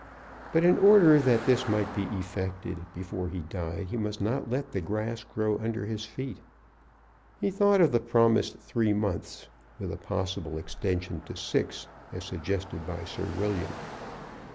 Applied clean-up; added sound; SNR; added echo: none; Car passing by; 17 dB; none.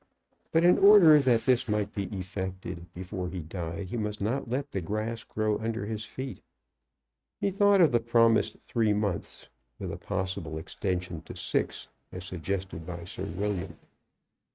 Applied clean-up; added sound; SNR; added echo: neural mask model RNNoise.